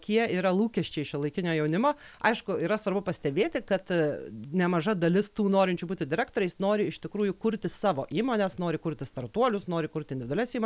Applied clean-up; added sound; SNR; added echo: none; none; none; none.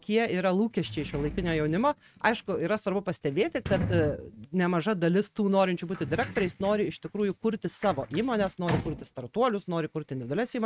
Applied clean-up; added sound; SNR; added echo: neural mask model RNNoise.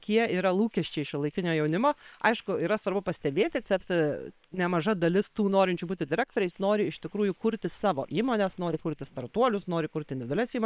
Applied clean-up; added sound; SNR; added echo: neural separator model SepFormer WHAM!.